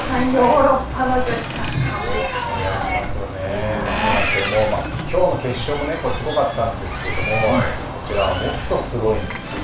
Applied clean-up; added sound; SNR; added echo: none; Boat, Water vehicle; 8 dB; reverberation time 0.3 s.